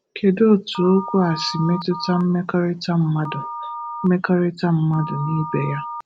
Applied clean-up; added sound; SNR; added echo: none; Telephone; 12 dB; none.